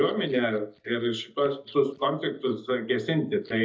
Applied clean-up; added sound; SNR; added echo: neural mask model DeepFilterNet 3.